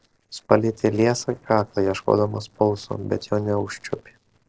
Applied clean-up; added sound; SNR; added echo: neural separator model SepFormer DNS4.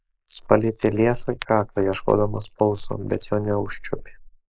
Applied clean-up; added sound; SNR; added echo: neural mask model Resemble Enhance denoiser.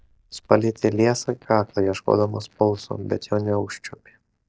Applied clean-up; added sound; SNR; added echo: neural mask model DeepFilterNet 3.